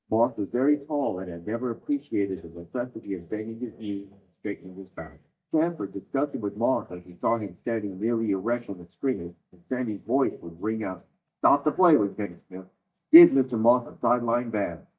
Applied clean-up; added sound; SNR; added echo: neural mask model DeepFilterNet 3.